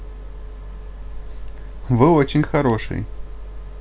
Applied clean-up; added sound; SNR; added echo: none; none; none; none.